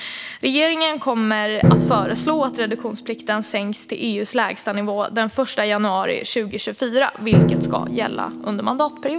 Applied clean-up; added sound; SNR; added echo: none; Drum; 3 dB; none.